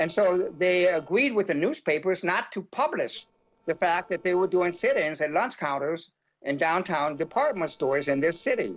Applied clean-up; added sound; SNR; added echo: neural separator model SepFormer DNS4.